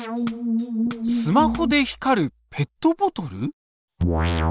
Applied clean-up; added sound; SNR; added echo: none; Bass drum; 19 dB; none.